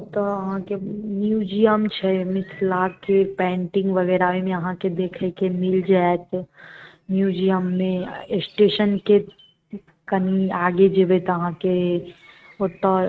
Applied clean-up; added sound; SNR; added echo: neural mask model RNNoise.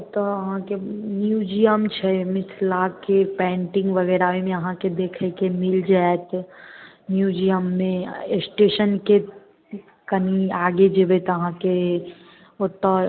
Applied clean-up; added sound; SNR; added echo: none; none; none; none.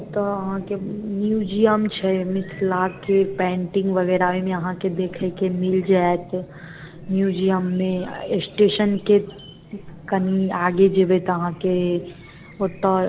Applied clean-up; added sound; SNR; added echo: none; Chirp, tweet; 18 dB; none.